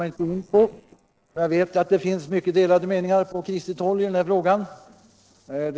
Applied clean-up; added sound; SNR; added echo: neural separator model SepFormer DNS4.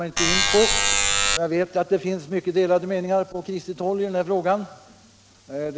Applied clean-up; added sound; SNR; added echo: none; Alarm; -4 dB; none.